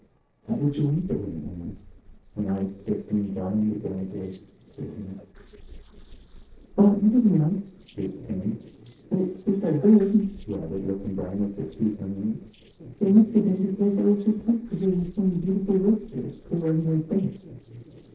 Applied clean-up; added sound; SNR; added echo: neural separator model SepFormer DNS4.